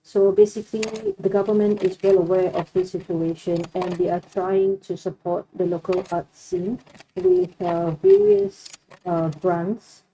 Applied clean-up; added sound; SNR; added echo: neural mask model RNNoise.